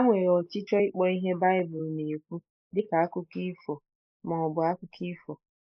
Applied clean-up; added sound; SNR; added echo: neural mask model Resemble Enhance denoiser.